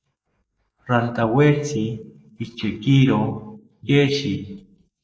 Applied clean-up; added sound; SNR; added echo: neural mask model Resemble Enhance denoiser.